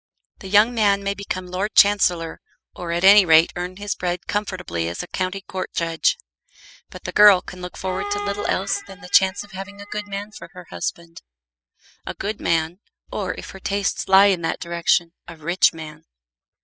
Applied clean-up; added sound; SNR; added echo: classical method spectral subtraction.